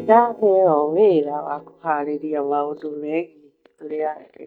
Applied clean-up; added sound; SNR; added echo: neural mask model DeepFilterNet 3.